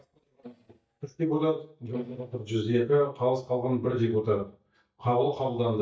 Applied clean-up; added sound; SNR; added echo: neural mask model DeepFilterNet 3.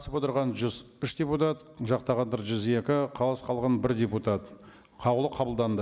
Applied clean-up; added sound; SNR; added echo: none; none; none; none.